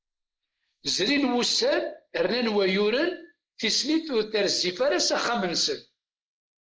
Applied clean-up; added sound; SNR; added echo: neural mask model Resemble Enhance denoiser.